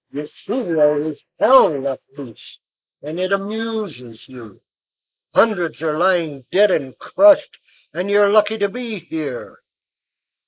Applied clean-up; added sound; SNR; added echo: neural mask model Resemble Enhance denoiser.